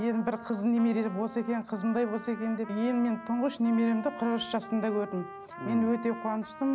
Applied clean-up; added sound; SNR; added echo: none; Trumpet; 15 dB; none.